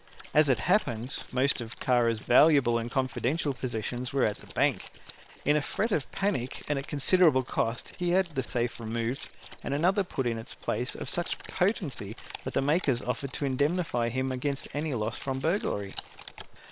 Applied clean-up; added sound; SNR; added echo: neural separator model SepFormer WHAM!.